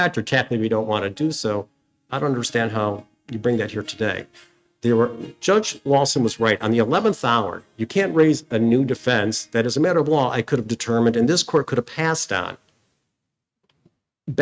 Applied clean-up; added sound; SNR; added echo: neural mask model RNNoise.